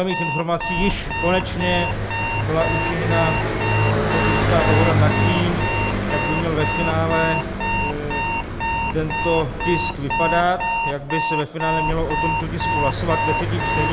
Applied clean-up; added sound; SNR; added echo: none; Car passing by + Alarm; -3 dB; none.